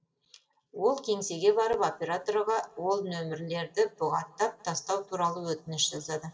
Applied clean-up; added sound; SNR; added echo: none; none; none; reverberation time 2.3 s.